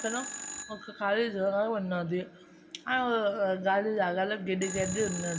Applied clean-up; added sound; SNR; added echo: none; Telephone; 13 dB; reverberation time 1.2 s.